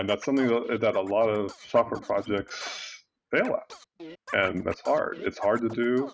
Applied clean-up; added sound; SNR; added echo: neural mask model RNNoise.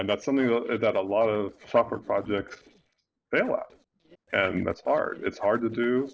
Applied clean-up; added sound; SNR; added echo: neural separator model SepFormer DNS4.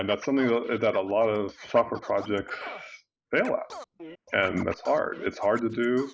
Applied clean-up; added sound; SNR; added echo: neural mask model Resemble Enhance denoiser.